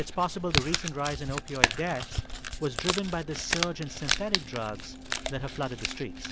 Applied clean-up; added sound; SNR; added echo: none; Crumpling, crinkling; -1 dB; none.